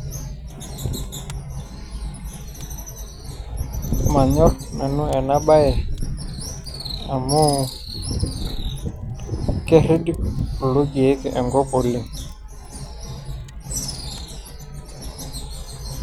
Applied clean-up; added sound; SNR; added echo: none; Fire; 14 dB; none.